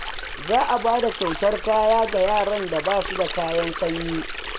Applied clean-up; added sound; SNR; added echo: none; Stream; 7 dB; none.